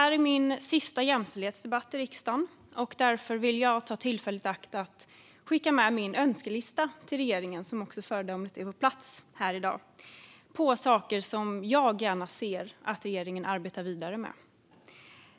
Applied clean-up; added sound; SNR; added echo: none; none; none; none.